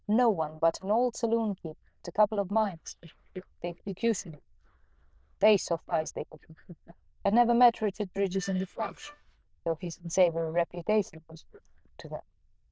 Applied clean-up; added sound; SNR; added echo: neural diffusion model UNIVERSE++.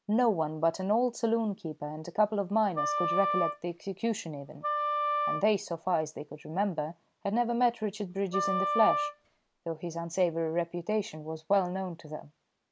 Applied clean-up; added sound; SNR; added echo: none; Wind instrument, woodwind instrument; 1 dB; none.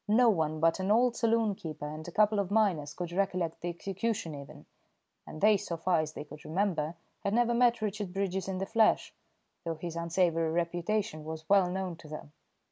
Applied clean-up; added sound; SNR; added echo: none; none; none; none.